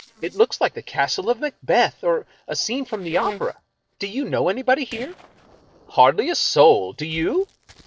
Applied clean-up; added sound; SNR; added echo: neural separator model SepFormer DNS4.